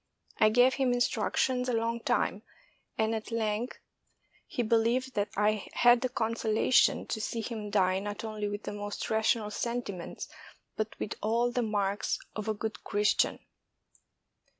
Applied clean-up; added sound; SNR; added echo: none; none; none; none.